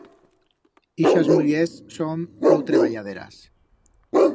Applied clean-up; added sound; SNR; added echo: none; Bark; -4 dB; none.